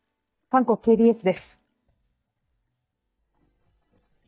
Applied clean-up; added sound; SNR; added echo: neural mask model DeepFilterNet 3.